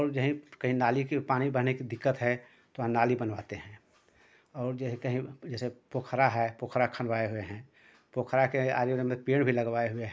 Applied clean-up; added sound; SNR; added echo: none; none; none; none.